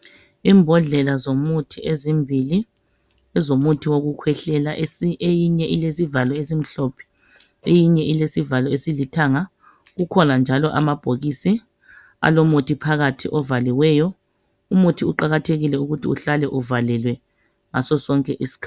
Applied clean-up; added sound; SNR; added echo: none; none; none; none.